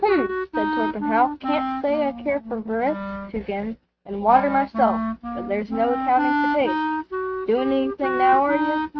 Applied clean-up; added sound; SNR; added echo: neural mask model RNNoise.